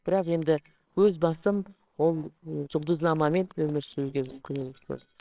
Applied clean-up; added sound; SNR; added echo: neural separator model SepFormer WHAMR!.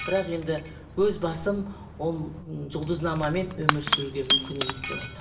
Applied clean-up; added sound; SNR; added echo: none; Shatter / Crushing; 3 dB; reverberation time 0.6 s.